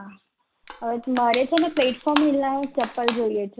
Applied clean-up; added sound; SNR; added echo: none; Crushing; 10 dB; none.